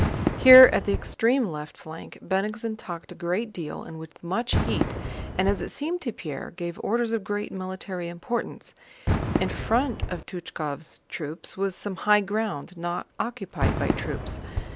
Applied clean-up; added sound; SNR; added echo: none; Fireworks; 6 dB; none.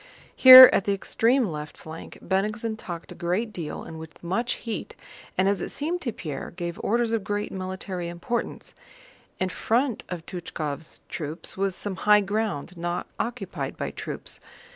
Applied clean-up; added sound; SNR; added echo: none; none; none; none.